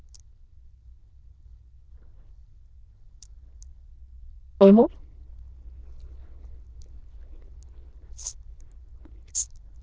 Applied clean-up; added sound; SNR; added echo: neural diffusion model UNIVERSE++.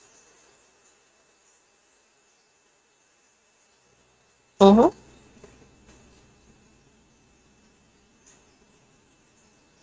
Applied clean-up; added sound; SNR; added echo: neural mask model RNNoise.